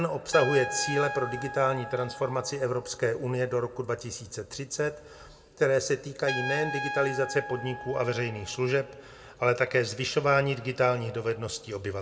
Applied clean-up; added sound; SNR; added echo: none; Trumpet; 11 dB; reverberation time 1.1 s.